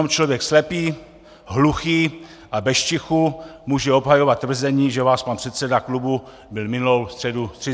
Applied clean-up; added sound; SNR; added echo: none; none; none; none.